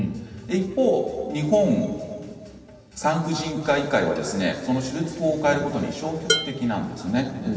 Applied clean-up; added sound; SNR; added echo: none; Dishes, pots, and pans; 4 dB; reverberation time 2.4 s.